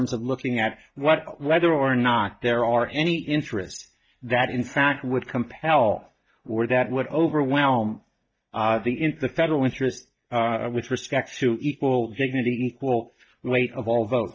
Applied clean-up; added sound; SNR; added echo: neural mask model DeepFilterNet 3.